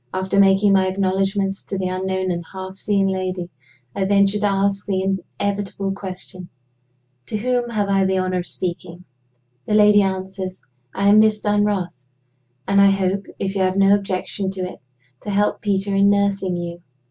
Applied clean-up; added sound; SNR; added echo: none; none; none; none.